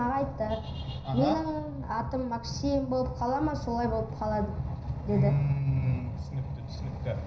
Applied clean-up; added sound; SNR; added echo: none; none; none; reverberation time 0.5 s.